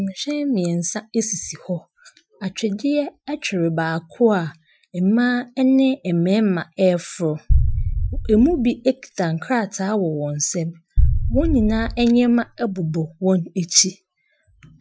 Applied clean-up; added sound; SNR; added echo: classical method Wiener filter.